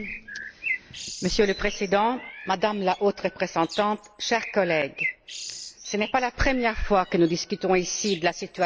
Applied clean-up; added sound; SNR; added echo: none; Bird; 13 dB; none.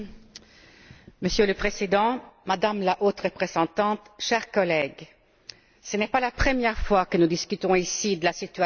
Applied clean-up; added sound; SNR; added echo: none; none; none; none.